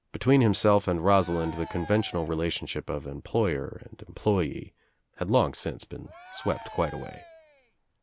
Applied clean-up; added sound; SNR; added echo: none; Cheering; 18 dB; none.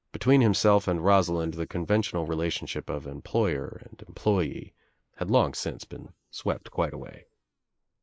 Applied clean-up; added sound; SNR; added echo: neural mask model Resemble Enhance denoiser.